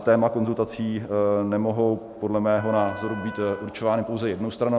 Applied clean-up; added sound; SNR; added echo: none; Wind instrument, woodwind instrument; 17 dB; none.